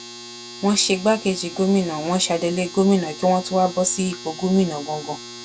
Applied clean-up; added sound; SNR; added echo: none; Domestic sounds, home sounds; 16 dB; none.